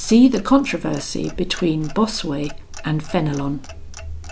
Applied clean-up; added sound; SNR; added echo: none; Clock; 11 dB; none.